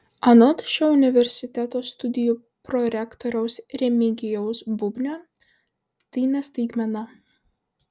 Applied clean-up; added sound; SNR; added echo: none; none; none; none.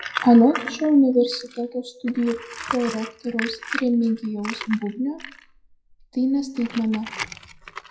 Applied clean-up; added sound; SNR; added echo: classical method WPE with log-MMSE.